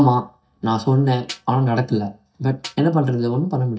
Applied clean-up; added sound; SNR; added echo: neural mask model DeepFilterNet 3.